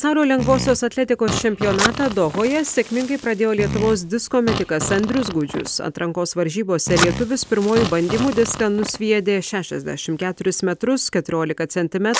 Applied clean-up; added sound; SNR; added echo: none; Fart + Fire; 9 dB; none.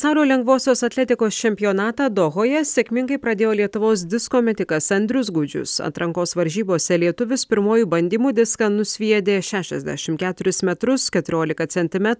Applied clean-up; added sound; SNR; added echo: none; none; none; none.